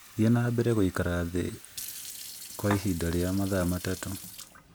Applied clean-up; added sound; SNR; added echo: none; Fill (with liquid) / Sink (filling or washing); 14 dB; none.